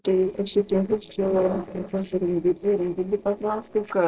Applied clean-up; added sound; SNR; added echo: neural separator model SepFormer DNS4.